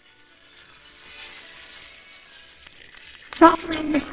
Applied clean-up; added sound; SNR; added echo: neural separator model SepFormer WHAMR!.